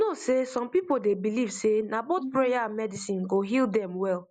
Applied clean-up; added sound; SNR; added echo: neural mask model Resemble Enhance denoiser.